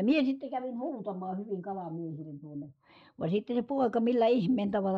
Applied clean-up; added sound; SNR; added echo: neural mask model Resemble Enhance denoiser.